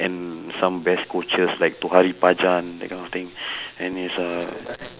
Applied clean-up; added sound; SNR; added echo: none; none; none; none.